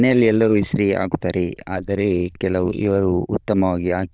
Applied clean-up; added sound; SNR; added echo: neural diffusion model UNIVERSE++.